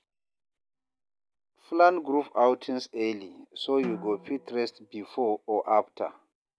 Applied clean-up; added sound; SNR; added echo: none; Drum; 17 dB; none.